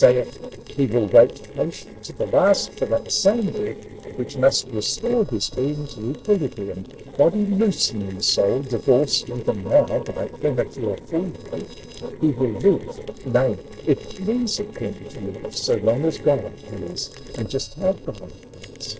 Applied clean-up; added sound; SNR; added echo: neural separator model SepFormer DNS4.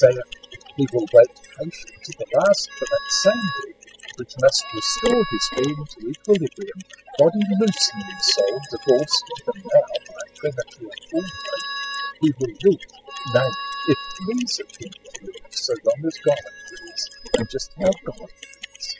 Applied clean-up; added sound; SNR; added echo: classical method spectral subtraction.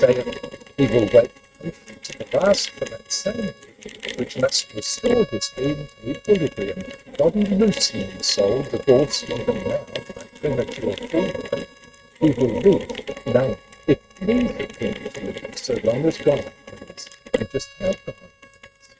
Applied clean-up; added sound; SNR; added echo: neural mask model RNNoise.